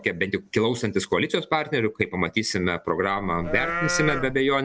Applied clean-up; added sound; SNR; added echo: none; Livestock, farm animals, working animals; 5 dB; none.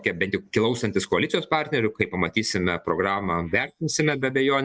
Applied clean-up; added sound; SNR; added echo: neural mask model Resemble Enhance denoiser.